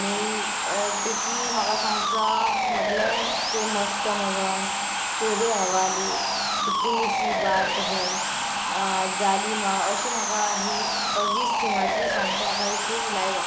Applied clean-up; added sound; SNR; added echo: none; Sawing; -3 dB; none.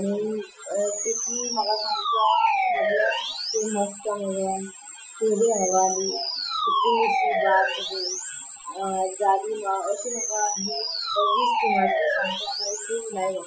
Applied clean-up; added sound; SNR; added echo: classical method Wiener filter.